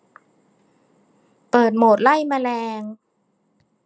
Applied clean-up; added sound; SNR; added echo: none; none; none; none.